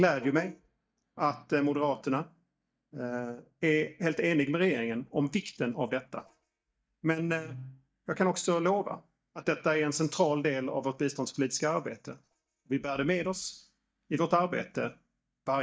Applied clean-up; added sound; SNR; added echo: neural mask model DeepFilterNet 3.